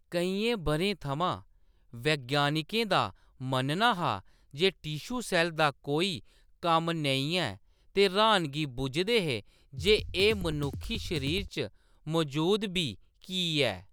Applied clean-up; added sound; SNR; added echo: none; Drum kit; 9 dB; none.